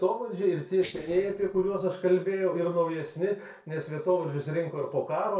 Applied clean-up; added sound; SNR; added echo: neural separator model SepFormer DNS4.